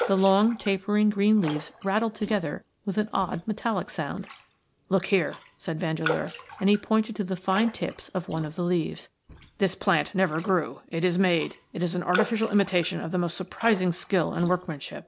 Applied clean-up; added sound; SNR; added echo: none; Raindrop; 14 dB; none.